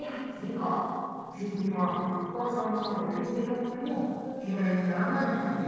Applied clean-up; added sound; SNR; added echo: neural separator model SepFormer DNS4.